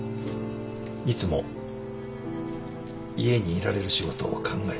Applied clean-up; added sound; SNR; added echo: none; Bass guitar; 11 dB; none.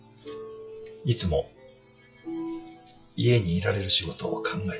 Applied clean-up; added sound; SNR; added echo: classical method log-MMSE.